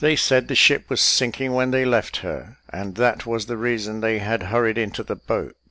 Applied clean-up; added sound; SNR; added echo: none; none; none; none.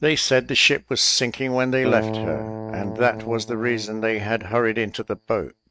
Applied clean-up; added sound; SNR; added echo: neural mask model RNNoise.